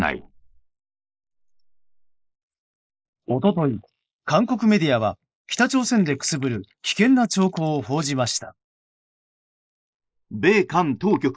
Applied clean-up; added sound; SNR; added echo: neural mask model Resemble Enhance denoiser.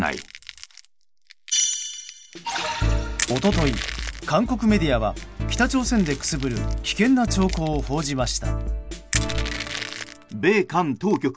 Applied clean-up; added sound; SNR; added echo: none; Crushing; 13 dB; none.